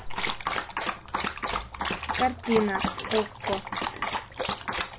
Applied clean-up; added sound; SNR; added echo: none; Dog; -1 dB; none.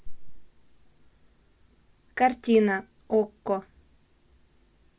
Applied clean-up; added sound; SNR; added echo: none; none; none; none.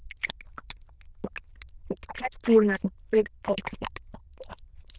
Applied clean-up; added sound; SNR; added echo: neural diffusion model UNIVERSE++.